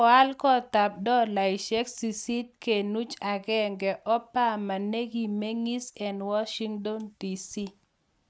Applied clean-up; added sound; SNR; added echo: none; none; none; none.